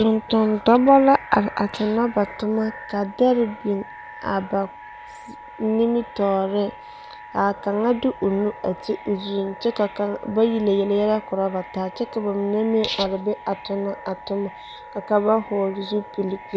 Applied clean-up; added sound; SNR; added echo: none; Alarm; 19 dB; none.